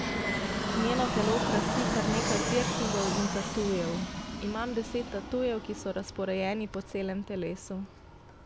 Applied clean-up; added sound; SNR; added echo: none; Fixed-wing aircraft, airplane; 0 dB; none.